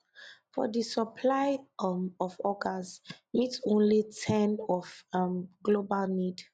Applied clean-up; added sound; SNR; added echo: none; none; none; none.